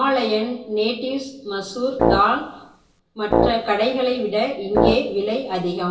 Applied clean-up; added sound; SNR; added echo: none; Brass instrument; 0 dB; reverberation time 0.3 s.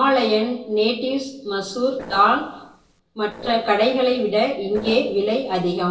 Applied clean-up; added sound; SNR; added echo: neural separator model SepFormer DNS4.